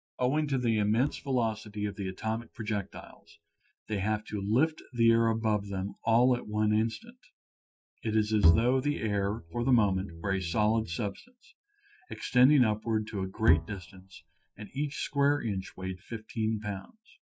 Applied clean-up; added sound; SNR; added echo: neural mask model DeepFilterNet 3.